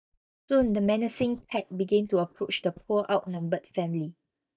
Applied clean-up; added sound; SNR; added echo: neural mask model DeepFilterNet 3.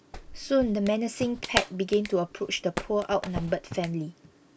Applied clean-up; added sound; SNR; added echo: none; Clapping; 9 dB; none.